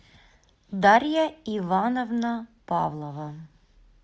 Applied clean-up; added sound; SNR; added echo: none; none; none; none.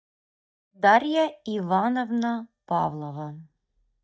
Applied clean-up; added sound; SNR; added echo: neural mask model DeepFilterNet 3.